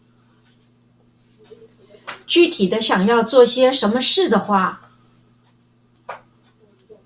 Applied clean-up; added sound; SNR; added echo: none; none; none; none.